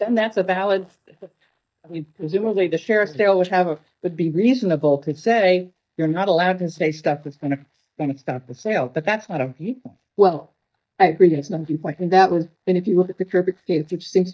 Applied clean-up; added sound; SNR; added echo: neural mask model DeepFilterNet 3.